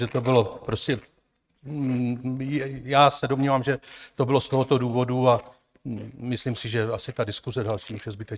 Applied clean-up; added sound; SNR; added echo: neural mask model RNNoise.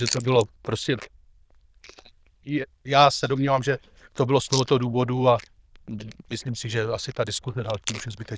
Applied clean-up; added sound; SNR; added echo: neural diffusion model UNIVERSE++.